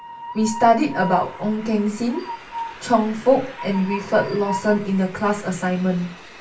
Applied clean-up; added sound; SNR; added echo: none; Train; 12 dB; reverberation time 0.3 s.